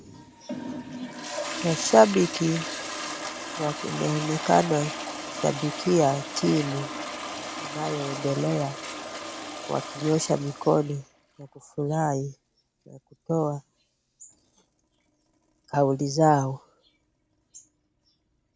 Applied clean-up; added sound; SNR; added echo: none; Toilet flush; 10 dB; none.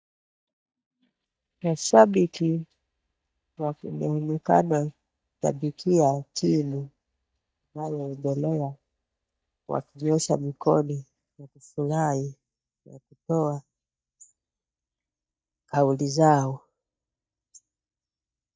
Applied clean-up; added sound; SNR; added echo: neural mask model DeepFilterNet 3.